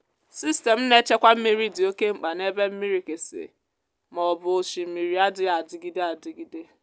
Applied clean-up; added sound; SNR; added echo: none; none; none; none.